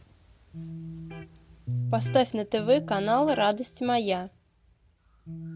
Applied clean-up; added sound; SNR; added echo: none; Electric guitar; 9 dB; none.